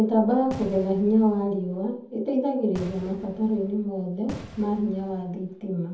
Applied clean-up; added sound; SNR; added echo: none; Fireworks; 18 dB; reverberation time 0.7 s.